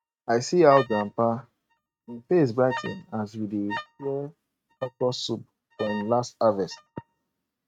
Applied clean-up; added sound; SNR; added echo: neural mask model RNNoise.